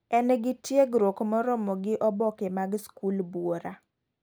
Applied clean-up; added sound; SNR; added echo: none; none; none; none.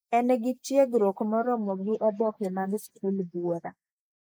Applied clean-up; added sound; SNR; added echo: neural mask model Resemble Enhance denoiser.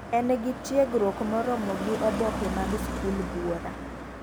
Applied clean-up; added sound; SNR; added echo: none; Car passing by; 5 dB; none.